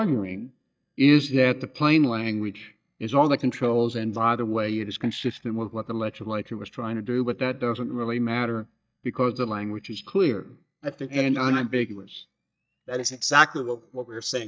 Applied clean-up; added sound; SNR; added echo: neural mask model DeepFilterNet 3.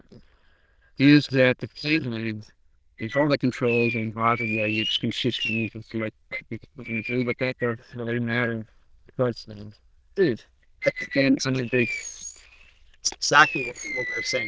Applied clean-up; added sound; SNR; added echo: neural diffusion model UNIVERSE++.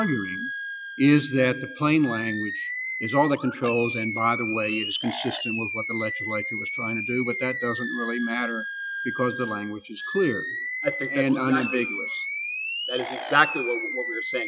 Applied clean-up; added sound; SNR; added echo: classical method Wiener filter.